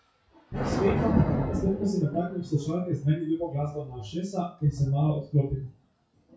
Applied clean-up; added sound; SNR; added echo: classical method WPE with log-MMSE.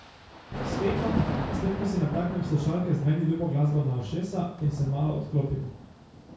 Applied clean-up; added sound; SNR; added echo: none; Thunder / Rain; 6 dB; reverberation time 0.5 s.